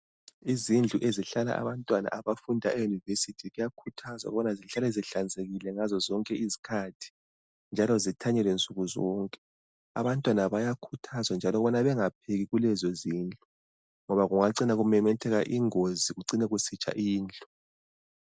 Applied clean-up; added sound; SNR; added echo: none; none; none; none.